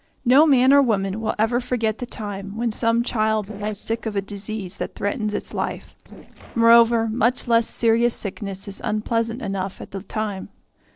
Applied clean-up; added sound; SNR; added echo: neural separator model SepFormer DNS4.